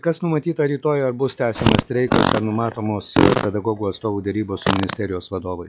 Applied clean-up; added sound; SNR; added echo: classical method log-MMSE.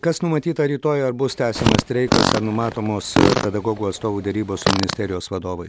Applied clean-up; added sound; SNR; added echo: none; Fart; 0 dB; none.